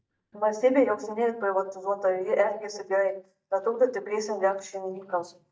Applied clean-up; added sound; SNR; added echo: neural mask model DeepFilterNet 3.